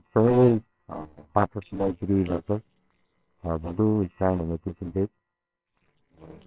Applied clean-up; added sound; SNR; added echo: neural separator model SepFormer WHAMR!.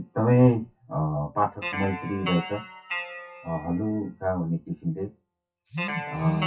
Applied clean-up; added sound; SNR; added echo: classical method WPE with log-MMSE.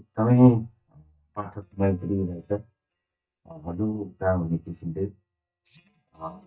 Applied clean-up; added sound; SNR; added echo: neural mask model DeepFilterNet 3.